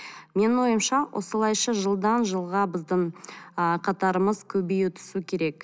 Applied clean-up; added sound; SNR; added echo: none; none; none; none.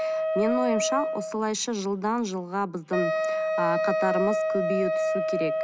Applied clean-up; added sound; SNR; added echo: none; Wind instrument, woodwind instrument; -1 dB; none.